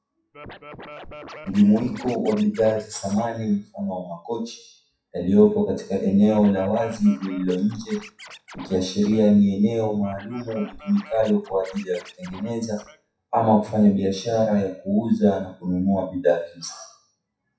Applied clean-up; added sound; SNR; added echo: classical method WPE with log-MMSE.